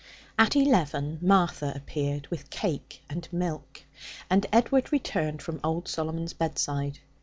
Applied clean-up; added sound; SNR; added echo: none; none; none; none.